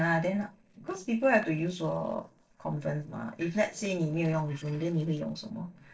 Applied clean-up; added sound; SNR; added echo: neural separator model SepFormer DNS4.